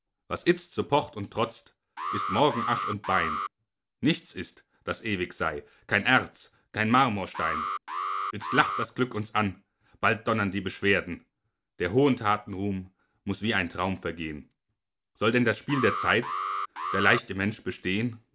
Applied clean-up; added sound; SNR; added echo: none; Alarm; 4 dB; none.